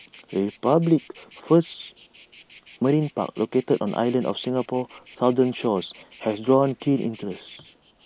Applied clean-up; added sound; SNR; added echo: neural mask model Resemble Enhance denoiser.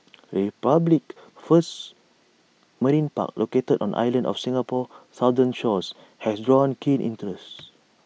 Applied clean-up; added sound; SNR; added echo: none; none; none; none.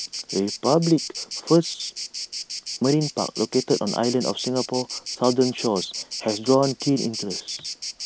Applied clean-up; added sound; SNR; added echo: none; Insect; 9 dB; none.